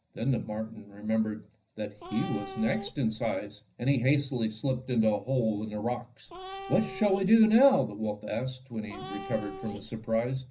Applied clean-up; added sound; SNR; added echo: none; Cat; 13 dB; reverberation time 0.5 s.